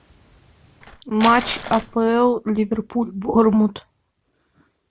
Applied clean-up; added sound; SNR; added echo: none; Crumpling, crinkling; 9 dB; none.